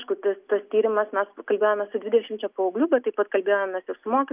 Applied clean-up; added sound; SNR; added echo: none; none; none; none.